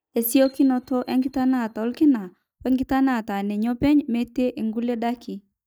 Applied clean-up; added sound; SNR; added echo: neural mask model DeepFilterNet 3.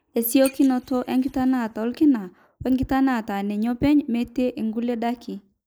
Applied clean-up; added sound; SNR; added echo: neural mask model Resemble Enhance denoiser.